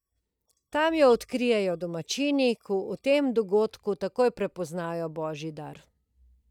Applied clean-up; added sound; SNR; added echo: neural mask model DeepFilterNet 3.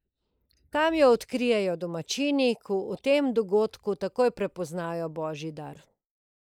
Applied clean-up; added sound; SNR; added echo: neural mask model Resemble Enhance denoiser.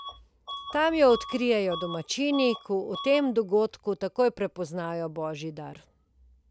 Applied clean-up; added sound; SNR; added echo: none; Bus / Alarm; 16 dB; none.